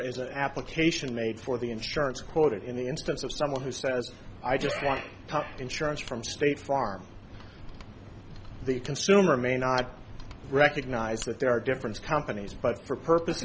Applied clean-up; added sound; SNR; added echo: none; Mechanisms; 17 dB; none.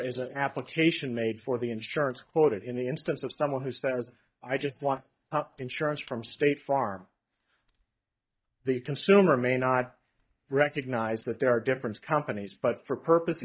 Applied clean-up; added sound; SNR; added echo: neural mask model DeepFilterNet 3.